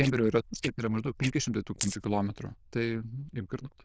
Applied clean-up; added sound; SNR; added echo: neural diffusion model UNIVERSE++.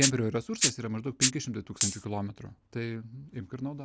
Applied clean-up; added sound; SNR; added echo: none; Rattle (instrument); 0 dB; none.